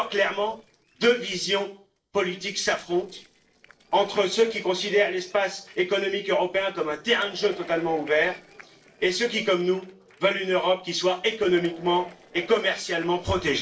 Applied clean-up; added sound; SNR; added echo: neural separator model SepFormer DNS4.